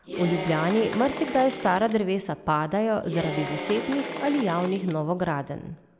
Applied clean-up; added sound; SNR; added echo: none; Applause / Cheering; 9 dB; none.